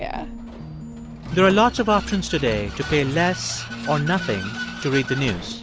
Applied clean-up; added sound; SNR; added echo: none; Vehicle; 11 dB; none.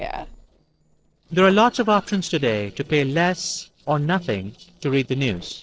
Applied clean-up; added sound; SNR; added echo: neural separator model SepFormer DNS4.